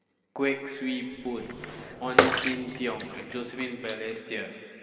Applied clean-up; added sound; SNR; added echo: none; Bathtub (filling or washing) / Water / Splash, splatter; -3 dB; reverberation time 2.5 s.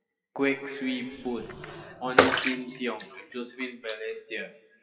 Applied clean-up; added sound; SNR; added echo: classical method WPE with log-MMSE.